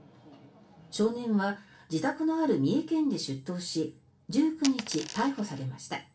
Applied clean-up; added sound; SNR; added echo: none; Coin (dropping); 11 dB; reverberation time 0.3 s.